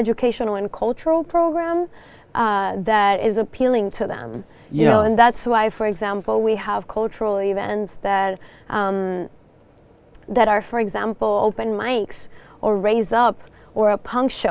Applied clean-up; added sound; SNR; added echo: none; none; none; none.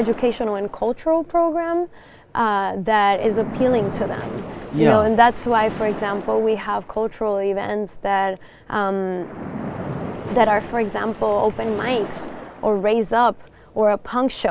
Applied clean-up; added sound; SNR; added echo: none; Splash, splatter; 14 dB; none.